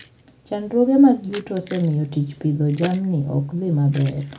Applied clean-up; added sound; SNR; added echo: none; Keys jangling; 20 dB; none.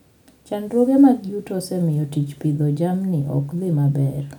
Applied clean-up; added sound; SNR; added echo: none; none; none; none.